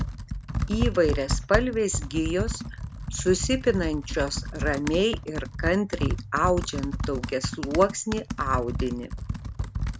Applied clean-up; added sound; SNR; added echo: none; Computer keyboard; 3 dB; none.